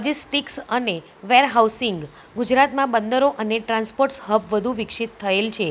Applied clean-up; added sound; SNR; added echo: none; none; none; none.